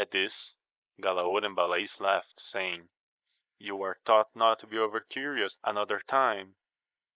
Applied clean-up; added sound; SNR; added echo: neural mask model Resemble Enhance denoiser.